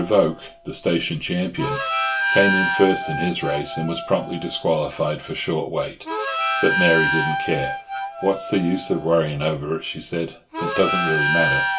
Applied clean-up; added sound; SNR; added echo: none; Harmonica; 3 dB; reverberation time 0.2 s.